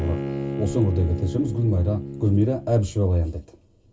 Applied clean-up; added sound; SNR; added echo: none; Bowed string instrument; 9 dB; reverberation time 0.2 s.